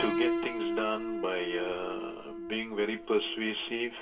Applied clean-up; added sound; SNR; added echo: none; Piano; 3 dB; reverberation time 0.2 s.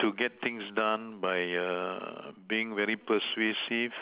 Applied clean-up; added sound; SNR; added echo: none; none; none; none.